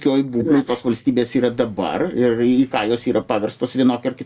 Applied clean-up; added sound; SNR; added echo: neural mask model Resemble Enhance denoiser.